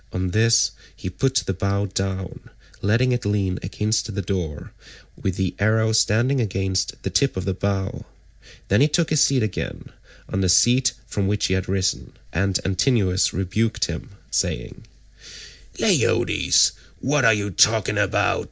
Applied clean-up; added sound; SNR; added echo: none; none; none; none.